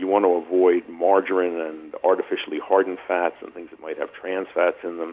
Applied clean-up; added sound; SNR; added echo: none; none; none; none.